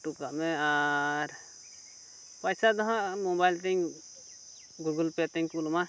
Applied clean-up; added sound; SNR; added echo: none; none; none; none.